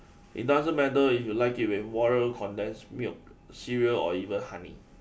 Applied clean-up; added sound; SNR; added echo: none; none; none; none.